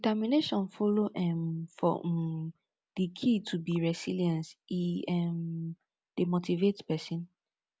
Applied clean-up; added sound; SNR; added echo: none; none; none; none.